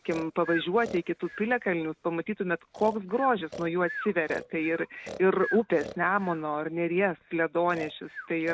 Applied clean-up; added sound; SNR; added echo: none; Breathing; 15 dB; none.